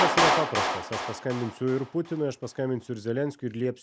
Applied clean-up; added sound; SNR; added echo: none; Clapping; 0 dB; none.